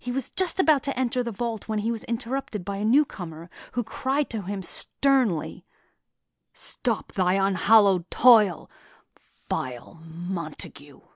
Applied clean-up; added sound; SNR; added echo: none; none; none; none.